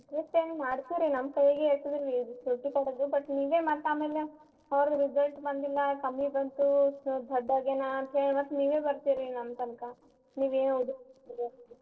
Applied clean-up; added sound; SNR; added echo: neural separator model SepFormer DNS4.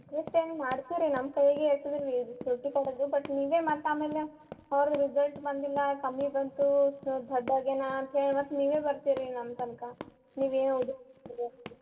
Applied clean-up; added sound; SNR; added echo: none; Run; 20 dB; reverberation time 2.8 s.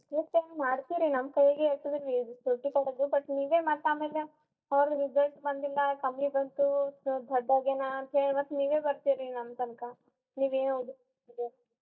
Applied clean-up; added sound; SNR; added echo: neural mask model DeepFilterNet 3.